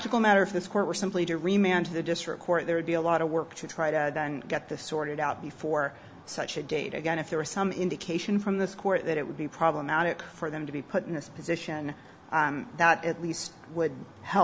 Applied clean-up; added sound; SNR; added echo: none; none; none; none.